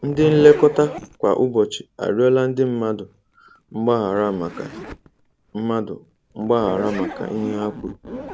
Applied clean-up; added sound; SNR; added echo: none; Zipper (clothing); 14 dB; none.